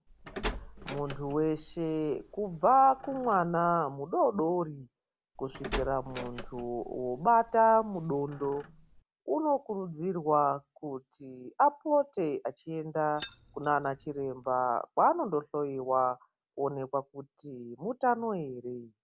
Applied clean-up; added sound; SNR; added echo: none; Keys jangling + Door; -2 dB; none.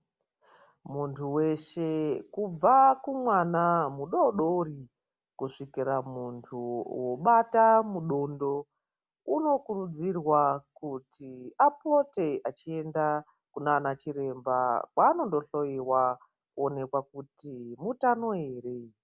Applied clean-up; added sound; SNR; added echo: none; none; none; none.